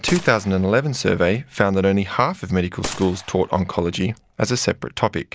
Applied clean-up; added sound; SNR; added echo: none; Gunshot, gunfire; 17 dB; none.